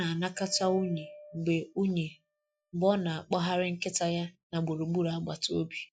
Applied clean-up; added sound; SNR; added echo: classical method log-MMSE.